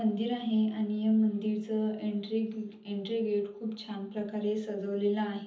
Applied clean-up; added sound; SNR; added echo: none; none; none; reverberation time 0.7 s.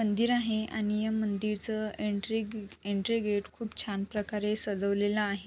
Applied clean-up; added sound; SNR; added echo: none; none; none; none.